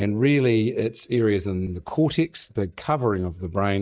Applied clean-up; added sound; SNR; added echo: neural mask model DeepFilterNet 3.